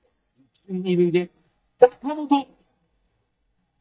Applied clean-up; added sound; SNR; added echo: neural mask model DeepFilterNet 3.